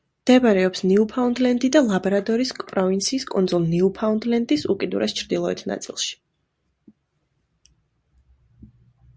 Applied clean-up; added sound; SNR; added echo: none; none; none; none.